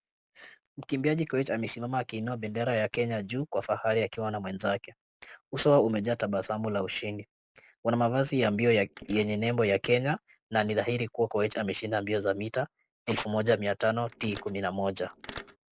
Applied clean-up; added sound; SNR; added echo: neural mask model Resemble Enhance denoiser.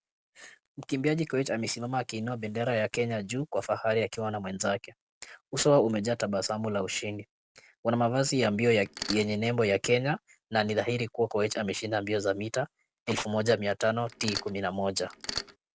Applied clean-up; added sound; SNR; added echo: none; Mechanisms; 8 dB; none.